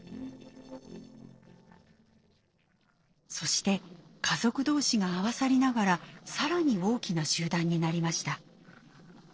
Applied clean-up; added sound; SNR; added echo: neural separator model SepFormer DNS4.